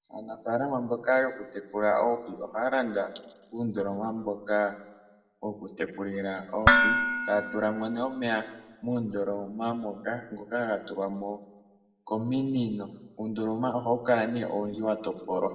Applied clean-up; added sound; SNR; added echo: none; Dishes, pots, and pans; -4 dB; reverberation time 0.8 s.